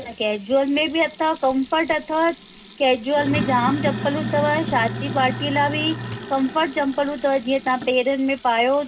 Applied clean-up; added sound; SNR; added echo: none; Sink (filling or washing); 9 dB; reverberation time 0.2 s.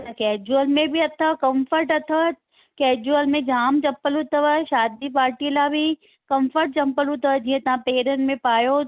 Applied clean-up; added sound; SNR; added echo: none; none; none; none.